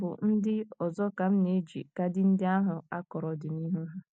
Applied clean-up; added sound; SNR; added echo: none; none; none; none.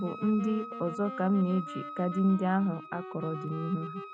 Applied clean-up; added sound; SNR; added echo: none; Wind instrument, woodwind instrument + Wind instrument, woodwind instrument; 11 dB; none.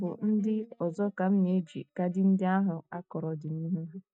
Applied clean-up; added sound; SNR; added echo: neural mask model DeepFilterNet 3.